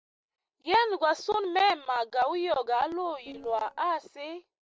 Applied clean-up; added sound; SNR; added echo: neural separator model SepFormer DNS4.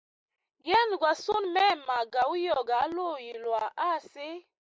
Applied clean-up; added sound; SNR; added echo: neural mask model Resemble Enhance denoiser.